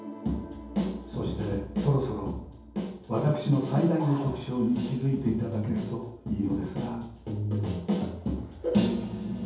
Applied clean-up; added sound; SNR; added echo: none; none; none; reverberation time 0.7 s.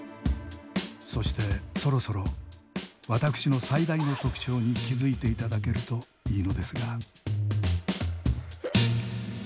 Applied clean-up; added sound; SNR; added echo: none; none; none; none.